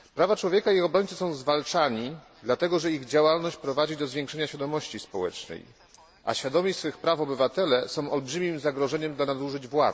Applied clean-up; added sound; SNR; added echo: none; none; none; none.